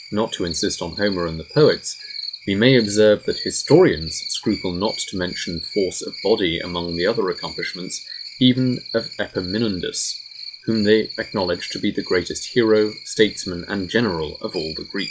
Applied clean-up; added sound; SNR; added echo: classical method log-MMSE.